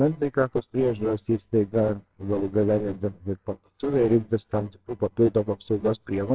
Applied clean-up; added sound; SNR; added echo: neural separator model SepFormer WHAMR!.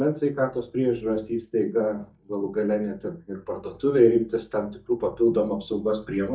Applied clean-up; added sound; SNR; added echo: neural mask model DeepFilterNet 3.